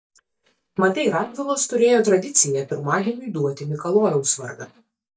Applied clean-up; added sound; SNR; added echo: neural mask model DeepFilterNet 3.